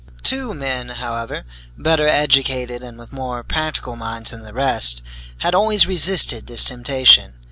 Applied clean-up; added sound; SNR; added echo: none; none; none; none.